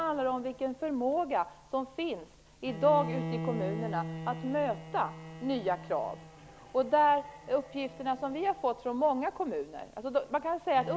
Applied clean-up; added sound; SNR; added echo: none; Bowed string instrument; 12 dB; none.